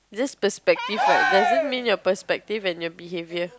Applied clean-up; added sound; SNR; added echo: none; Cheering; 0 dB; none.